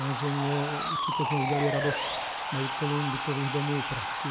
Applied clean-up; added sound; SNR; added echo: none; Sawing; 1 dB; none.